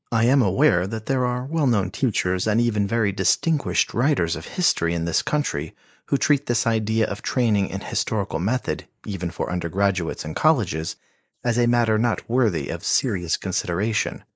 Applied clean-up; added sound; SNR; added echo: neural mask model Resemble Enhance denoiser.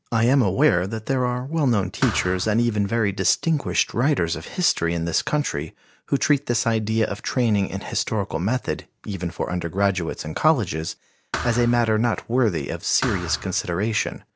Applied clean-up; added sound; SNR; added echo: none; Thump, thud; 11 dB; none.